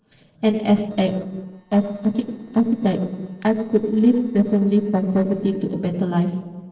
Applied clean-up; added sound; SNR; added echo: neural separator model SepFormer DNS4.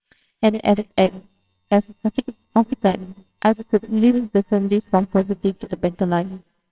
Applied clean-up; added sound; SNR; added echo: neural separator model SepFormer WHAMR!.